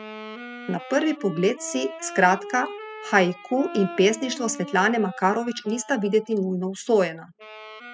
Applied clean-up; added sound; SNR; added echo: classical method spectral subtraction.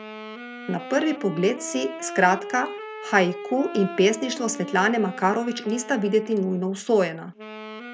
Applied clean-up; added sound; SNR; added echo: none; Wind instrument, woodwind instrument; 13 dB; none.